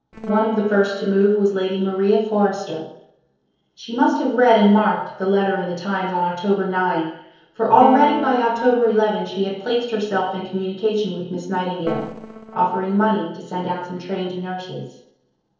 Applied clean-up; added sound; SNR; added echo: neural separator model SepFormer DNS4.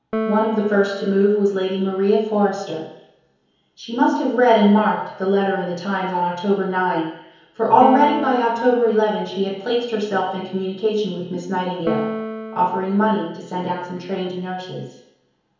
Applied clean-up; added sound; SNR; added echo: none; Piano; 12 dB; reverberation time 2.2 s.